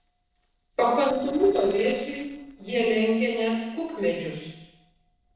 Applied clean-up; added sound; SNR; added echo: neural separator model SepFormer DNS4.